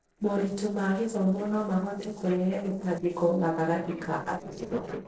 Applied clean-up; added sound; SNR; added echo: neural separator model SepFormer DNS4.